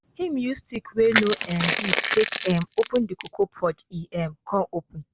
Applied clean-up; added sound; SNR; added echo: none; Crushing; 1 dB; none.